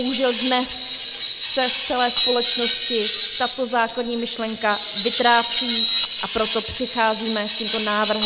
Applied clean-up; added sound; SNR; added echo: none; Screech; 2 dB; none.